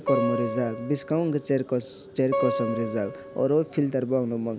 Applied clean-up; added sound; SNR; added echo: none; Acoustic guitar; 6 dB; none.